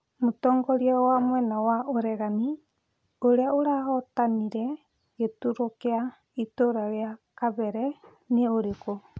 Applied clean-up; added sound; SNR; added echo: none; none; none; none.